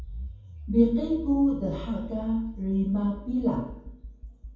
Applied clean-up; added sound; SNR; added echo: none; Accelerating, revving, vroom; 12 dB; reverberation time 0.9 s.